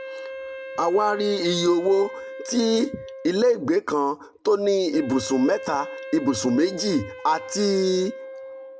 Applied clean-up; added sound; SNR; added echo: none; Wind instrument, woodwind instrument; 13 dB; none.